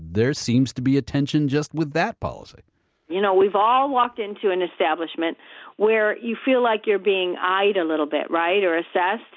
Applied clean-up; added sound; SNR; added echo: none; none; none; none.